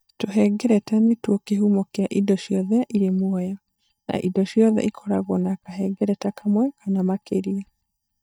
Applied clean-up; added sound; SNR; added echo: neural mask model DeepFilterNet 3.